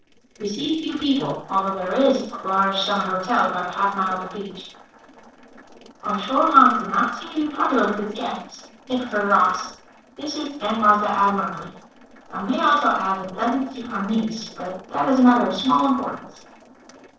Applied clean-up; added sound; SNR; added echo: neural separator model SepFormer DNS4.